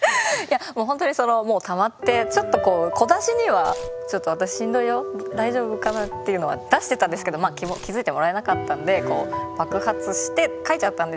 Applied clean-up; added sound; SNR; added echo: none; Tearing; 19 dB; none.